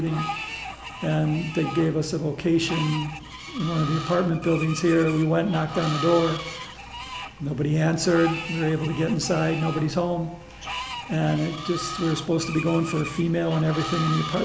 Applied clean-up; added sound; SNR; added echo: none; Screech; 10 dB; none.